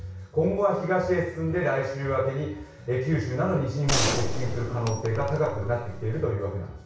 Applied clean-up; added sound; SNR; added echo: none; Gunshot, gunfire; 3 dB; reverberation time 0.6 s.